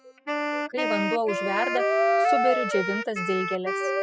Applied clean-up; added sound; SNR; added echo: classical method spectral subtraction.